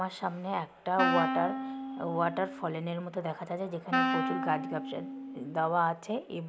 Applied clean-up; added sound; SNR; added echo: none; Wind instrument, woodwind instrument; 2 dB; none.